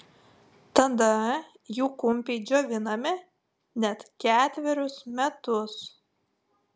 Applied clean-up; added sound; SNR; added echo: none; none; none; none.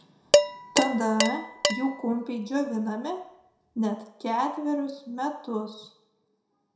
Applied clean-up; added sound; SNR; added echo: none; Dishes, pots, and pans; -1 dB; reverberation time 0.5 s.